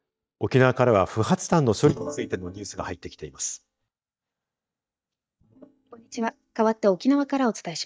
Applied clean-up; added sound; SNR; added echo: neural mask model DeepFilterNet 3.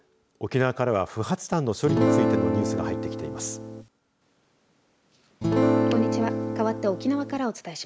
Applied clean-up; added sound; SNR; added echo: none; Acoustic guitar / Strum; -4 dB; none.